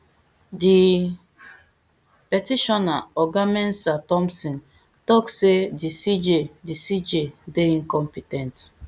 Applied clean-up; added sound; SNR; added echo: none; none; none; none.